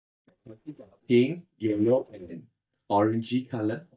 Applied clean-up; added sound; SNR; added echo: neural mask model DeepFilterNet 3.